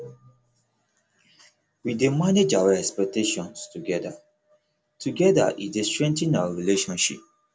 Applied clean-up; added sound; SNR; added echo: none; none; none; none.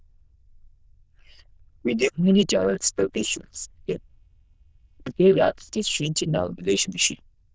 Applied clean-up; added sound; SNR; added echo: neural diffusion model UNIVERSE++.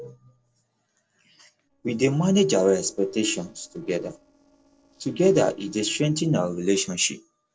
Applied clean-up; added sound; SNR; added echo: neural separator model SepFormer DNS4.